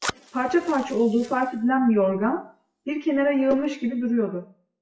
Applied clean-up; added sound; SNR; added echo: classical method WPE with log-MMSE.